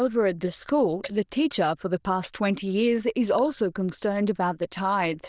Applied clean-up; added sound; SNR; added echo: neural diffusion model UNIVERSE++.